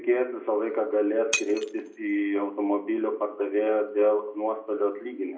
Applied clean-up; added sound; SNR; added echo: none; Shatter; 12 dB; reverberation time 0.4 s.